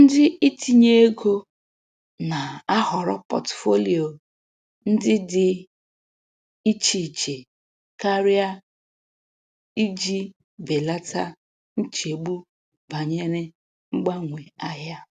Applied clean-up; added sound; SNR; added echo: none; none; none; none.